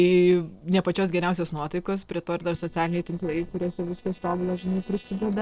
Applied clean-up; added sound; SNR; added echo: neural separator model SepFormer DNS4.